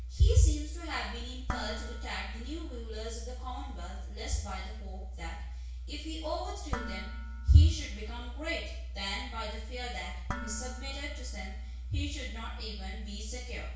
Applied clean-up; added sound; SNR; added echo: none; Dishes, pots, and pans; 15 dB; reverberation time 0.6 s.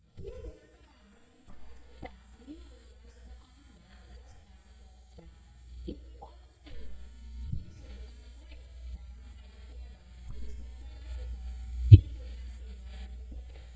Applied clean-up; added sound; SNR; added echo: neural mask model DeepFilterNet 3.